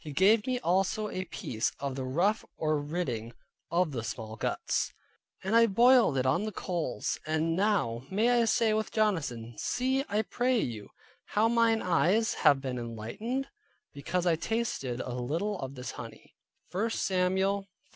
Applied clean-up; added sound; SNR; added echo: none; none; none; none.